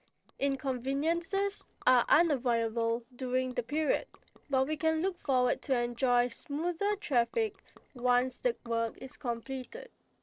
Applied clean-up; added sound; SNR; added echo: neural separator model SepFormer DNS4.